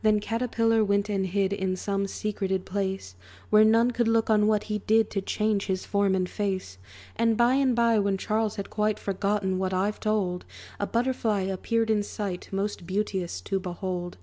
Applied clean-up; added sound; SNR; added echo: none; none; none; none.